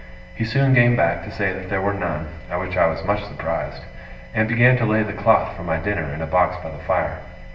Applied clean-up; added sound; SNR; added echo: none; none; none; reverberation time 0.9 s.